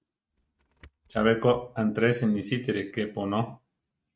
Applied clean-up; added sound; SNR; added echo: neural mask model RNNoise.